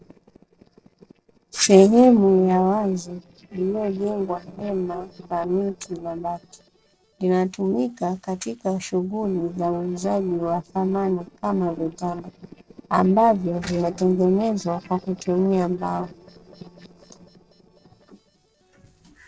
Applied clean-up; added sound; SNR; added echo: neural separator model SepFormer DNS4.